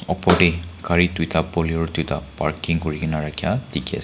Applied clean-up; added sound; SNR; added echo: none; none; none; none.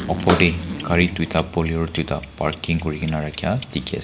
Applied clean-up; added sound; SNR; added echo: none; Clock + Zipper (clothing); 12 dB; none.